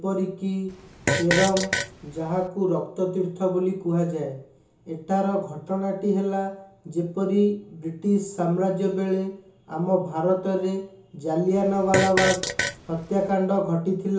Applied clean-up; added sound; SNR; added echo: none; Fart; 3 dB; reverberation time 0.6 s.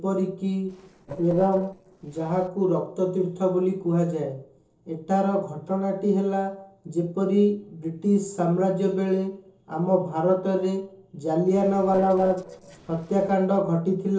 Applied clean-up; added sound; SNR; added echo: neural separator model SepFormer DNS4.